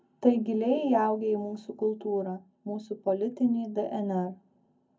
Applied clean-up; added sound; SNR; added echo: none; none; none; reverberation time 0.3 s.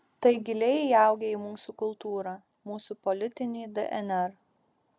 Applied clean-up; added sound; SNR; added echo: none; none; none; none.